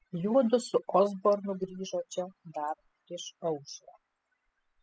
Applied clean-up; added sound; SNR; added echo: classical method spectral subtraction.